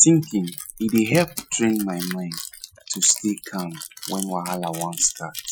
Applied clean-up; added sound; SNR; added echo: classical method Wiener filter.